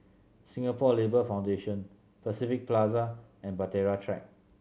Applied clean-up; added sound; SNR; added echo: none; none; none; none.